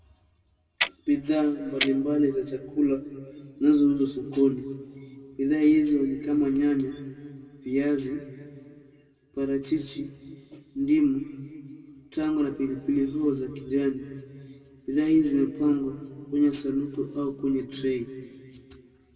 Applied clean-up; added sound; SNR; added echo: none; Clock; 4 dB; reverberation time 2.1 s.